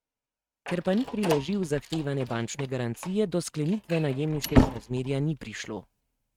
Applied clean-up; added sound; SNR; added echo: neural mask model RNNoise.